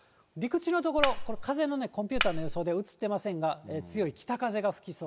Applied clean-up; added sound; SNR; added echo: none; Cutlery, silverware; -2 dB; none.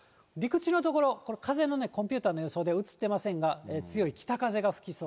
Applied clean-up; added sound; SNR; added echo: none; none; none; none.